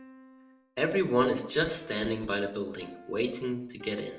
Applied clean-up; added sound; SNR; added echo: none; Piano; 19 dB; reverberation time 0.5 s.